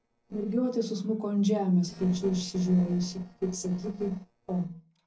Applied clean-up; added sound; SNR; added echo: neural separator model SepFormer DNS4.